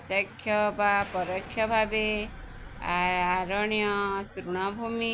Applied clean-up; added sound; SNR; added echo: none; Explosion; 16 dB; none.